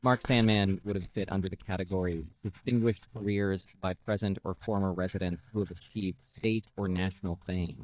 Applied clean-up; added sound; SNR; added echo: neural mask model DeepFilterNet 3.